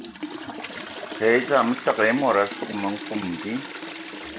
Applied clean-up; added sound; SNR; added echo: none; Toilet flush; 10 dB; none.